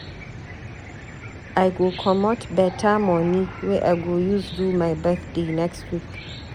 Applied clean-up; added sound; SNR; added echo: none; Cricket / Chicken, rooster; 13 dB; none.